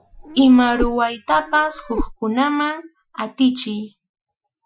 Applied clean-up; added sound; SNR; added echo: classical method Wiener filter.